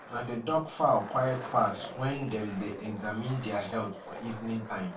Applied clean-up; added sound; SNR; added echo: none; Skateboard; 13 dB; reverberation time 0.2 s.